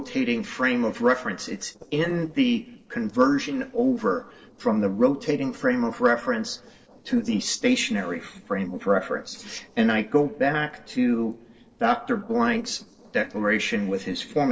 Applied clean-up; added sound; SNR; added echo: neural separator model SepFormer DNS4.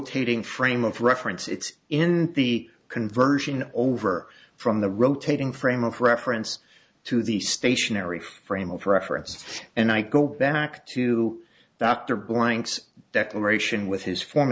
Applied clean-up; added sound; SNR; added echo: none; none; none; none.